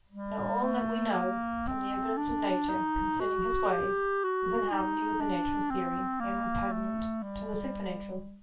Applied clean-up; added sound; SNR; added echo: none; Wind instrument, woodwind instrument; -4 dB; reverberation time 0.3 s.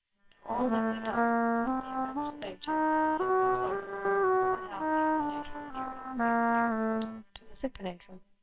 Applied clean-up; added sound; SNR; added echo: neural separator model SepFormer WHAMR!.